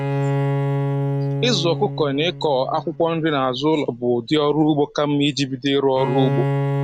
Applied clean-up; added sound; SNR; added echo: none; Bowed string instrument; 4 dB; none.